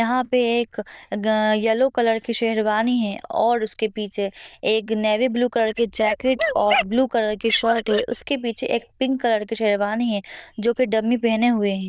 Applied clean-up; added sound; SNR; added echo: neural diffusion model UNIVERSE++.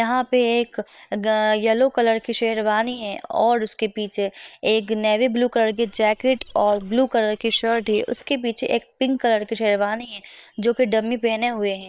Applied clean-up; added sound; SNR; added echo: neural separator model SepFormer WHAM!.